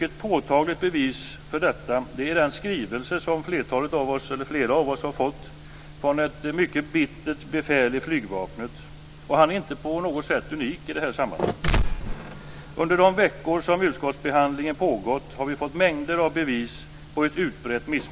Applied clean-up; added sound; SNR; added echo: none; Mechanisms; 2 dB; none.